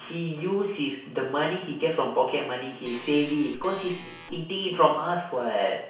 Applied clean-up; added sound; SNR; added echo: none; Organ; 17 dB; reverberation time 0.6 s.